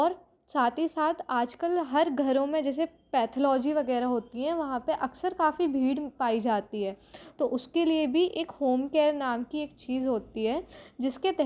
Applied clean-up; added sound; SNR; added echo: none; none; none; none.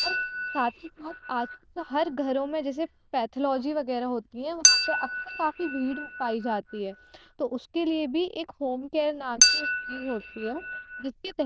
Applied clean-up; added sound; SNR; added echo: neural diffusion model UNIVERSE++.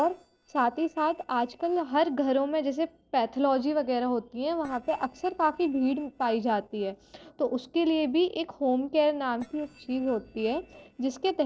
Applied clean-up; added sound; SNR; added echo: neural separator model SepFormer DNS4.